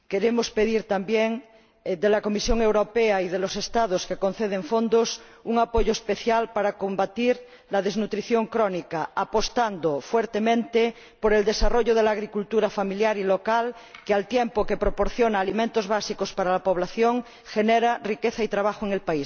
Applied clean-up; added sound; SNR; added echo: none; none; none; none.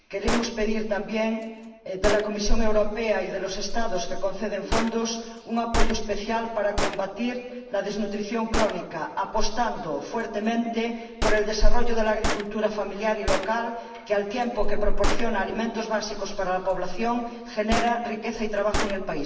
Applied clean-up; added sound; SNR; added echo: none; Gunshot, gunfire; 9 dB; reverberation time 1.4 s.